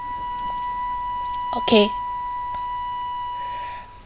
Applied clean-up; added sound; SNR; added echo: none; Wind instrument, woodwind instrument; 1 dB; none.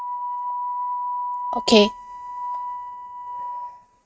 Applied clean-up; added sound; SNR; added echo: neural mask model RNNoise.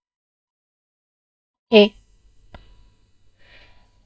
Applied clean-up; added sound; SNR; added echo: neural mask model DeepFilterNet 3.